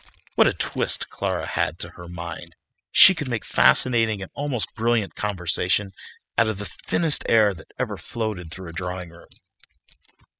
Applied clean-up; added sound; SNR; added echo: classical method spectral subtraction.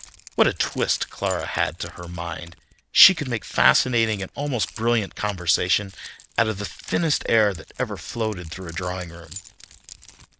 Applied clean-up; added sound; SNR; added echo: none; Keys jangling; 20 dB; none.